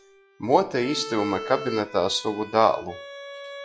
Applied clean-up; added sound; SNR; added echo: classical method log-MMSE.